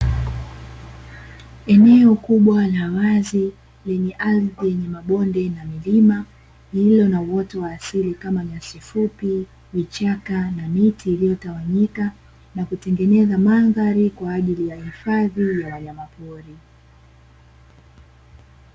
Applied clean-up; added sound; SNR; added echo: none; none; none; none.